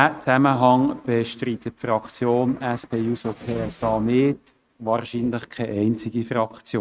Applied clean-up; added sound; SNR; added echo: neural mask model RNNoise.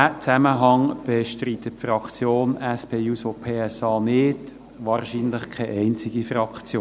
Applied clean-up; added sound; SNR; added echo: none; none; none; none.